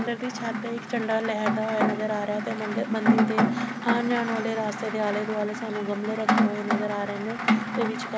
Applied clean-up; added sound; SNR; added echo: none; Rain; -1 dB; none.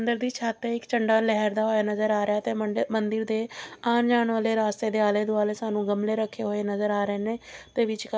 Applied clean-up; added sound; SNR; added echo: none; none; none; none.